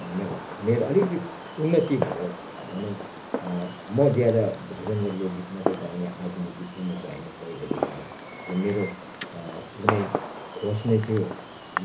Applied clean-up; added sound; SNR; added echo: none; Fireworks; 7 dB; reverberation time 0.3 s.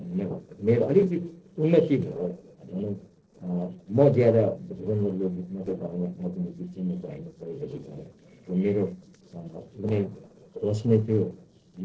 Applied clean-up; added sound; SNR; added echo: neural separator model SepFormer DNS4.